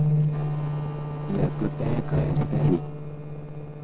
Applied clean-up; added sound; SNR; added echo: neural separator model SepFormer DNS4.